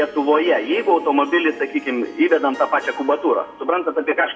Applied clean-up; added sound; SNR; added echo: none; Harp; 19 dB; reverberation time 1.0 s.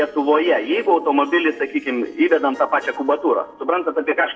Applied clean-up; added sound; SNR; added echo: neural separator model SepFormer DNS4.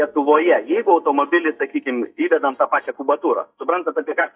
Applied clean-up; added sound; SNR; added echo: neural mask model DeepFilterNet 3.